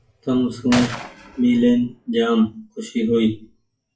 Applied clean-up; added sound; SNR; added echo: classical method WPE with log-MMSE.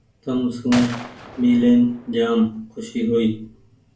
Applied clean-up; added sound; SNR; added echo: none; Gunshot, gunfire; 15 dB; reverberation time 0.3 s.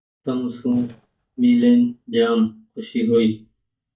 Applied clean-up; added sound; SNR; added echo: neural mask model DeepFilterNet 3.